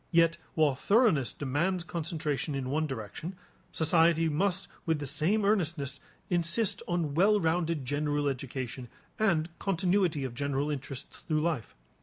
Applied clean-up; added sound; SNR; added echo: none; none; none; none.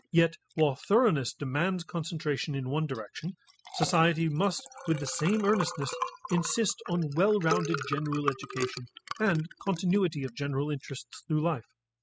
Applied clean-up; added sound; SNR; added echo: classical method spectral subtraction.